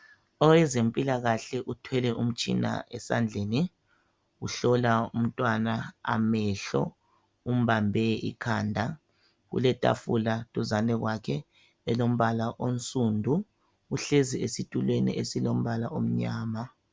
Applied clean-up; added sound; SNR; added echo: none; none; none; none.